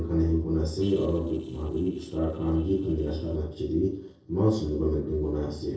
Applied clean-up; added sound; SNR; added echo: neural separator model SepFormer DNS4.